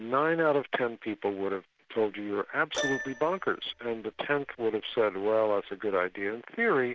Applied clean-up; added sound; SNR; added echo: none; Keyboard (musical); 12 dB; none.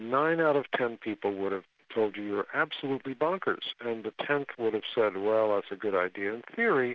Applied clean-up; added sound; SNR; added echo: none; none; none; none.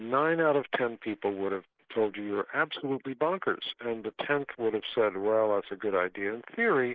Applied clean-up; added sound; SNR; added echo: neural mask model Resemble Enhance denoiser.